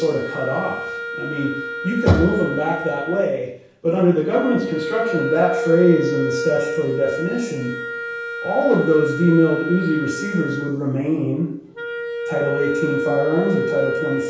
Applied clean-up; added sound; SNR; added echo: none; Wind instrument, woodwind instrument; 6 dB; reverberation time 0.7 s.